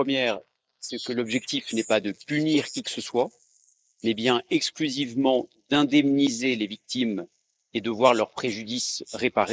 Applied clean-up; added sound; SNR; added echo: neural mask model Resemble Enhance denoiser.